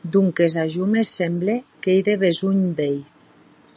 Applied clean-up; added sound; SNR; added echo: none; none; none; none.